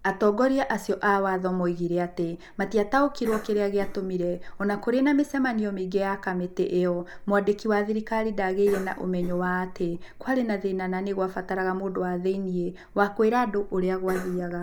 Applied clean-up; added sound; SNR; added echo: none; Cough; 15 dB; none.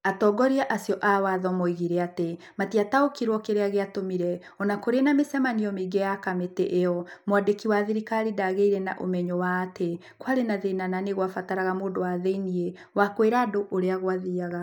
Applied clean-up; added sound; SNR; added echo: none; none; none; none.